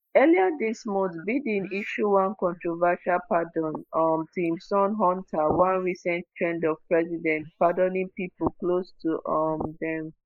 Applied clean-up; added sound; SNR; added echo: neural mask model Resemble Enhance denoiser.